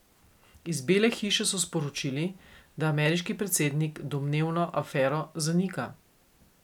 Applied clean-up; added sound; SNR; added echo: none; none; none; none.